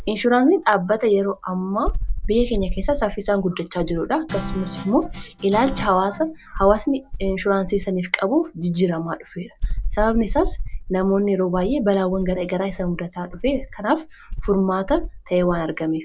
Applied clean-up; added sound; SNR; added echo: none; Insect + Guitar; 8 dB; none.